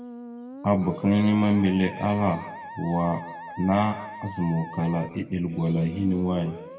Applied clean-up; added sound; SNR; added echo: none; Musical instrument; 15 dB; reverberation time 1.3 s.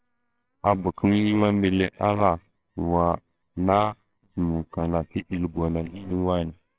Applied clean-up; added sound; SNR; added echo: neural separator model SepFormer WHAMR!.